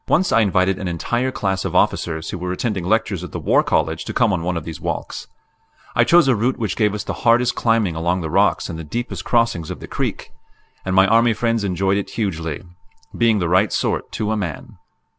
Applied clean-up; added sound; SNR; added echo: none; none; none; none.